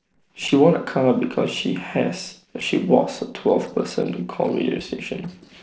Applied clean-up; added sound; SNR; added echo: neural separator model SepFormer DNS4.